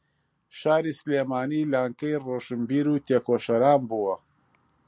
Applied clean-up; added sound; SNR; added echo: none; none; none; none.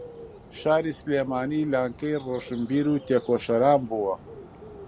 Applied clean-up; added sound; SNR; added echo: none; Bird; 18 dB; none.